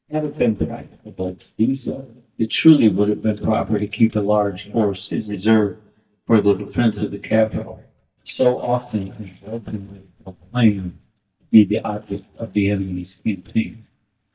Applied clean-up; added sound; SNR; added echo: neural mask model DeepFilterNet 3.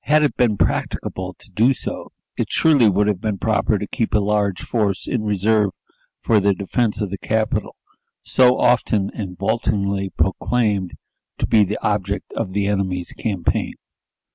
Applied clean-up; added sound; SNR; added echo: none; none; none; none.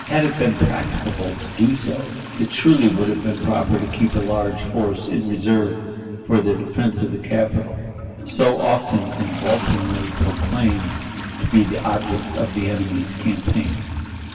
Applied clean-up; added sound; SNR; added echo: none; Toilet flush; 15 dB; reverberation time 2.6 s.